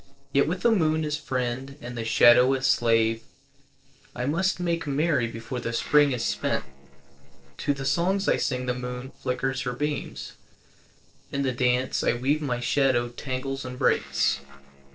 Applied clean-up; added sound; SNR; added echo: neural separator model SepFormer DNS4.